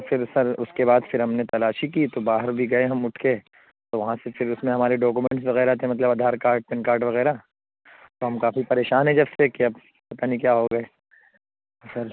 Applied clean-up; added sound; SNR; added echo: none; none; none; none.